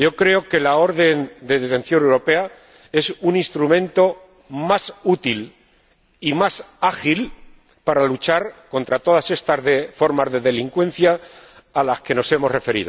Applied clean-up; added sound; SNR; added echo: none; none; none; none.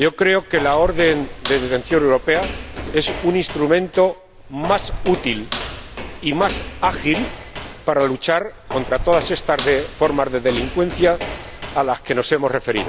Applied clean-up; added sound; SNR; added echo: none; Walk, footsteps; 10 dB; none.